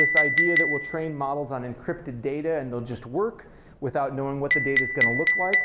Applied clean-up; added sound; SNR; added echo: none; Chink, clink; -2 dB; none.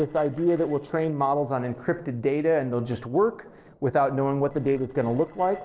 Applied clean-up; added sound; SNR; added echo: neural separator model SepFormer DNS4.